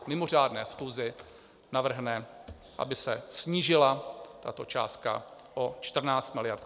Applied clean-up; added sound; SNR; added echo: none; none; none; none.